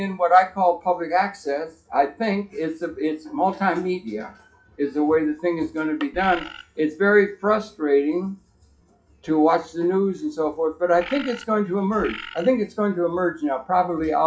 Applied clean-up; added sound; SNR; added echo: classical method WPE with log-MMSE.